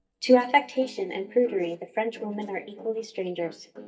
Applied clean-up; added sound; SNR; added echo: neural mask model DeepFilterNet 3.